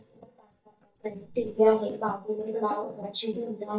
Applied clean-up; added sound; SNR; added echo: neural mask model DeepFilterNet 3.